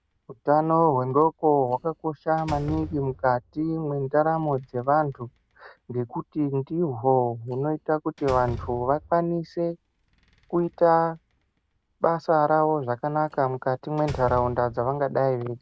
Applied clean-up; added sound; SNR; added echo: none; Slam; 19 dB; none.